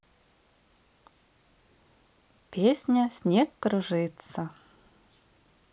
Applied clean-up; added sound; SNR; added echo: none; none; none; none.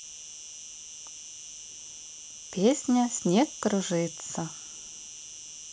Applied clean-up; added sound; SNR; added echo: none; Insect; 12 dB; none.